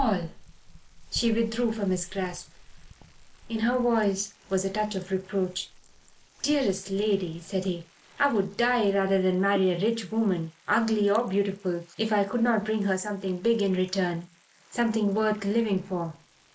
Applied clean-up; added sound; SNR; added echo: neural mask model Resemble Enhance denoiser.